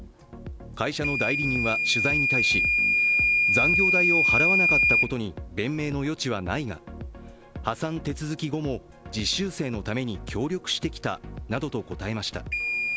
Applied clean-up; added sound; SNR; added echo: none; Microwave oven / Alarm; -3 dB; none.